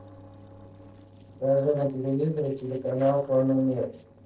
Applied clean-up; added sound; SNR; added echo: neural separator model SepFormer DNS4.